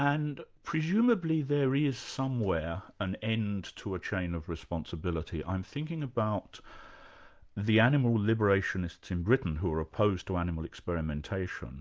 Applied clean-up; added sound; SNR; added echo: none; none; none; none.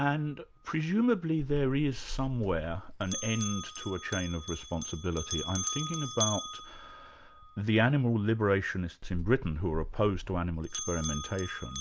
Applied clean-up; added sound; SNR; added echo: none; Bell; 9 dB; none.